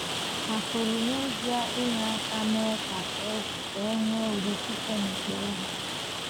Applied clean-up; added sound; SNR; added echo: none; Rain; 1 dB; none.